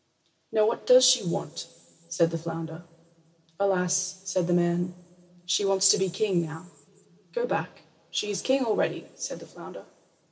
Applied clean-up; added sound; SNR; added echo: none; none; none; reverberation time 1.0 s.